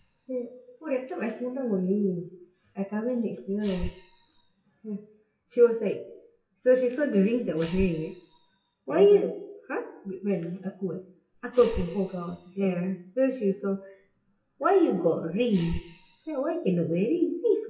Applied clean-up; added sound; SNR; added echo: classical method WPE with log-MMSE.